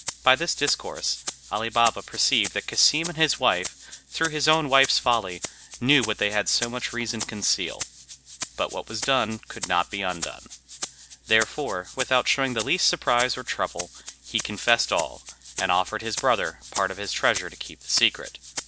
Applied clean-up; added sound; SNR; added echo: none; Rattle (instrument); 12 dB; none.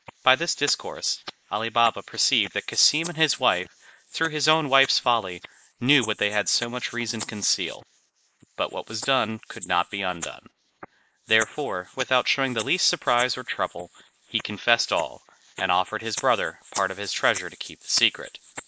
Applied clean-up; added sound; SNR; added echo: neural mask model Resemble Enhance denoiser.